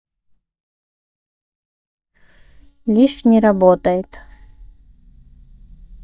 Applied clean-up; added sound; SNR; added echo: neural mask model DeepFilterNet 3.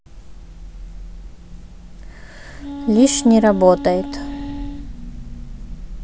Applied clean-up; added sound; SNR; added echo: none; Wind instrument, woodwind instrument; 10 dB; none.